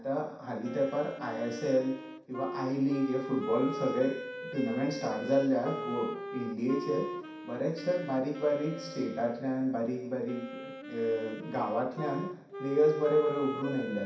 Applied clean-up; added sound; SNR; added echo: none; Wind instrument, woodwind instrument; 10 dB; reverberation time 0.6 s.